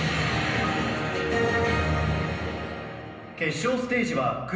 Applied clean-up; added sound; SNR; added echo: none; Wind instrument, woodwind instrument; 16 dB; reverberation time 0.8 s.